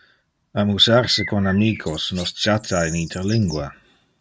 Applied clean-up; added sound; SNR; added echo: none; Bird; 14 dB; none.